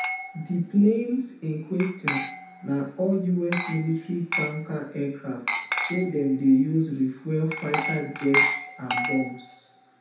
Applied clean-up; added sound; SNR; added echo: none; Glass; 5 dB; reverberation time 0.7 s.